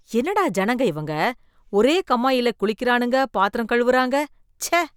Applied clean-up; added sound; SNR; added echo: none; none; none; none.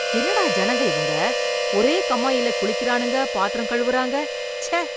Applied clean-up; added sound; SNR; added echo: none; Harmonica; 0 dB; none.